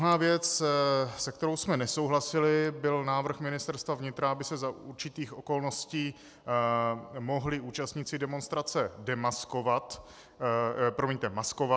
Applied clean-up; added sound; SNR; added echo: none; none; none; none.